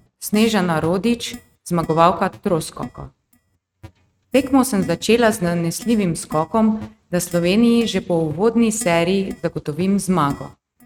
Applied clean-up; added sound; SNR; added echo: neural mask model RNNoise.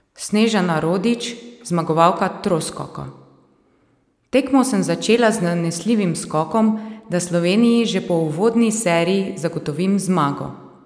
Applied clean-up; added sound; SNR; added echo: none; none; none; none.